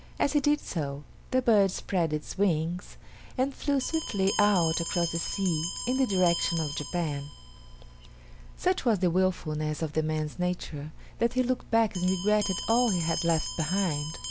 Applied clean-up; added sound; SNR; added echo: none; Bell; 11 dB; none.